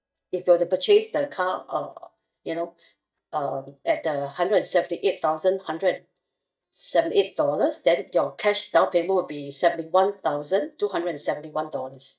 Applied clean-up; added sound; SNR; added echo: neural mask model DeepFilterNet 3.